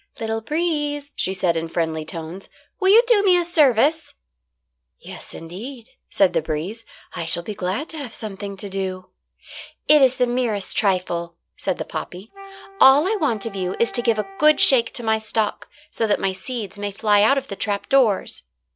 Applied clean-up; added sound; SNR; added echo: neural separator model SepFormer DNS4.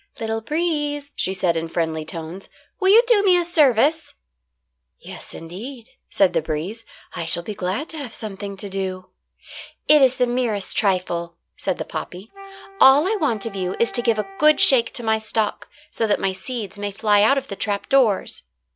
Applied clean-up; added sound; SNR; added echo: none; Wind instrument, woodwind instrument; 18 dB; none.